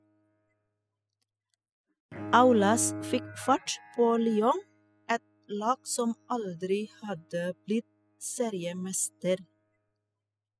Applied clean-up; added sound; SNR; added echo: classical method spectral subtraction.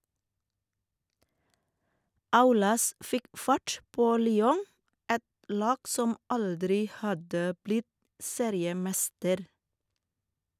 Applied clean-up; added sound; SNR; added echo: none; none; none; none.